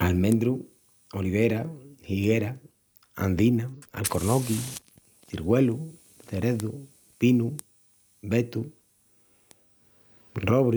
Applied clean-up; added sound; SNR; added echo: none; Fire; 19 dB; none.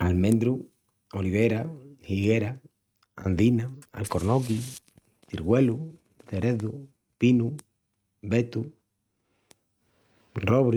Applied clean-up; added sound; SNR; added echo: neural mask model RNNoise.